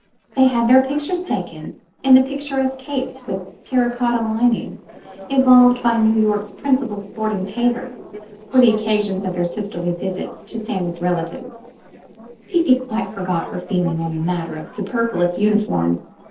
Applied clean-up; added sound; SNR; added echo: neural separator model SepFormer DNS4.